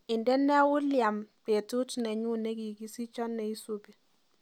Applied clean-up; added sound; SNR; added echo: none; none; none; none.